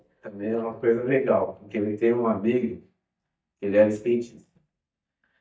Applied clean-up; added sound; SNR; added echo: neural mask model DeepFilterNet 3.